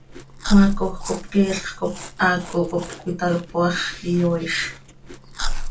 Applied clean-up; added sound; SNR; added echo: none; Chewing, mastication; 6 dB; reverberation time 0.2 s.